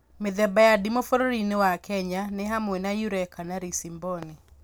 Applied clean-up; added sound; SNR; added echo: none; none; none; none.